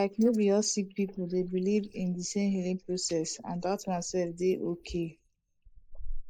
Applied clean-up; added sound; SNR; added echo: neural mask model Resemble Enhance denoiser.